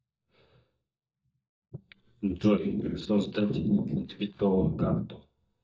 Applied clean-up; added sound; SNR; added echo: neural mask model DeepFilterNet 3.